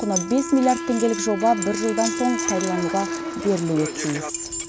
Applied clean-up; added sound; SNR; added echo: none; Wind instrument, woodwind instrument + Keys jangling; 6 dB; none.